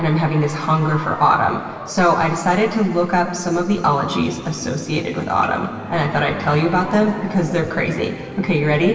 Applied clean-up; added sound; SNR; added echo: none; Applause / Cheering; 19 dB; reverberation time 2.9 s.